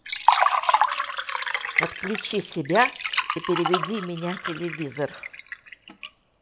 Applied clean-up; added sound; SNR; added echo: none; Liquid; -3 dB; none.